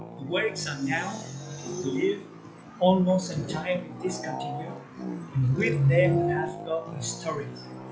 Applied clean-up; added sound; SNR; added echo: classical method WPE with log-MMSE.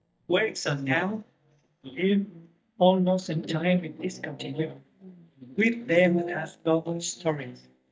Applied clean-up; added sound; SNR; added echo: neural mask model DeepFilterNet 3.